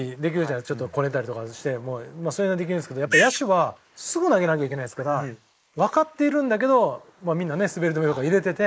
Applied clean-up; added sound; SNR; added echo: neural mask model Resemble Enhance denoiser.